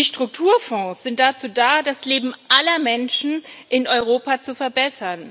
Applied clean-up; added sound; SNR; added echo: none; none; none; none.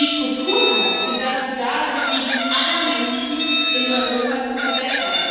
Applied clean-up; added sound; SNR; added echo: none; Chicken, rooster; 0 dB; reverberation time 2.1 s.